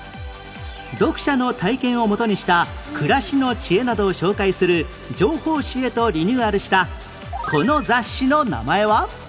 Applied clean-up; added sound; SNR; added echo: none; none; none; none.